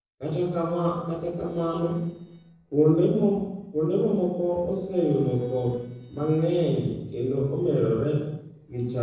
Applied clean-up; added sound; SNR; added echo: neural separator model SepFormer DNS4.